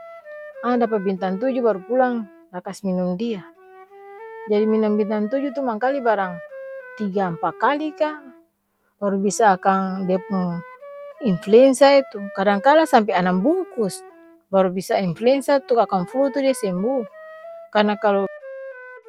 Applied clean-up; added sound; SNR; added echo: none; Wind instrument, woodwind instrument; 19 dB; none.